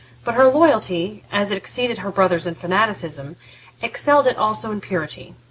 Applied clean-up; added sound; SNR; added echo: none; none; none; none.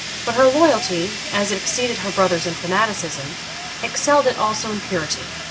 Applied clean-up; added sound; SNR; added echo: none; Fire; 8 dB; none.